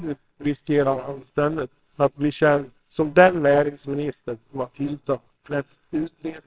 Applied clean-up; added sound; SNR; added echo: neural separator model SepFormer WHAMR!.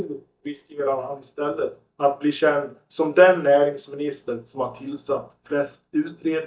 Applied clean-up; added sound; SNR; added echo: neural mask model DeepFilterNet 3.